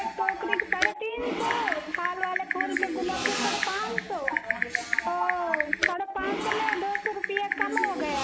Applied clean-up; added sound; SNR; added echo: none; Typing; -1 dB; none.